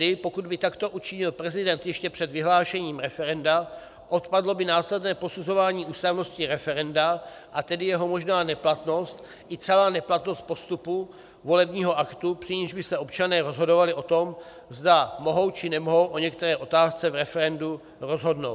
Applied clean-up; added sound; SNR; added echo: none; none; none; none.